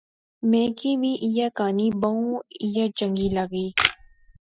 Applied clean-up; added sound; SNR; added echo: classical method spectral subtraction.